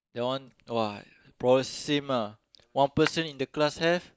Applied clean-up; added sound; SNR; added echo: neural mask model DeepFilterNet 3.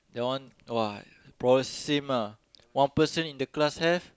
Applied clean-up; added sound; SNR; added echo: none; none; none; none.